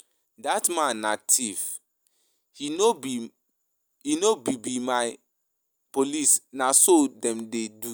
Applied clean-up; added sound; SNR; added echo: none; none; none; none.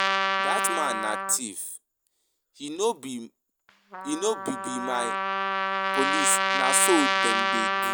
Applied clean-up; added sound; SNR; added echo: none; Trumpet; -2 dB; none.